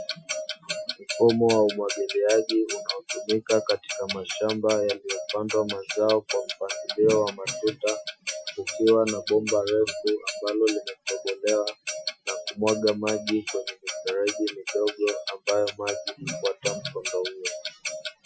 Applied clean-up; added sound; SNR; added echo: classical method Wiener filter.